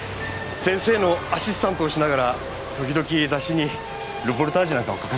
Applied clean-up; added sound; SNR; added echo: none; Car; 16 dB; none.